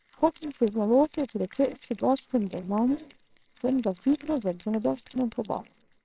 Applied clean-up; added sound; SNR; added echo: neural separator model SepFormer WHAMR!.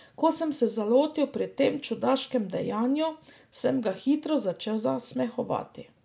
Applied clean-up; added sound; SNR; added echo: none; none; none; none.